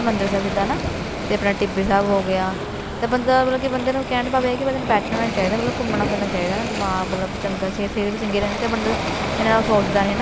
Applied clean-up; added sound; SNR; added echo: none; Waves, surf; 5 dB; none.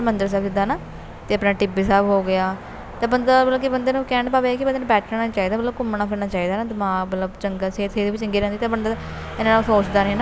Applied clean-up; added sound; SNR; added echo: none; none; none; none.